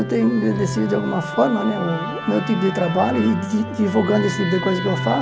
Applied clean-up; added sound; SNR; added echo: none; Musical instrument; 8 dB; none.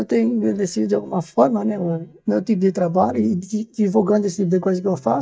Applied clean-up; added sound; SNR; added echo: neural mask model DeepFilterNet 3.